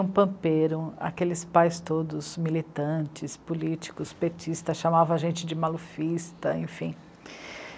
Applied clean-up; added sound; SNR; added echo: none; none; none; none.